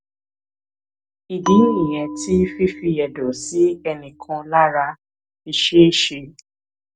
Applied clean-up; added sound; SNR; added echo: none; Bell; 9 dB; none.